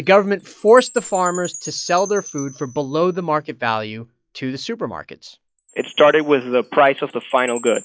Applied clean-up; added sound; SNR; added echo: classical method log-MMSE.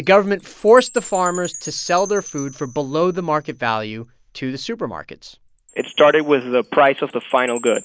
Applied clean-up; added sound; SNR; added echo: none; Chime; 19 dB; none.